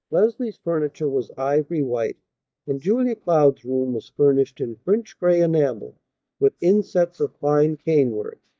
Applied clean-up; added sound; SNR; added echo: neural mask model DeepFilterNet 3.